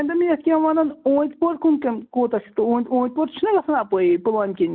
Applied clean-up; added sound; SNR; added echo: none; none; none; none.